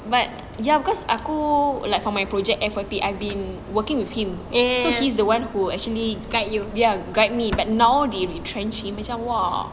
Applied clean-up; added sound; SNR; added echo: none; Drawer open or close; 20 dB; none.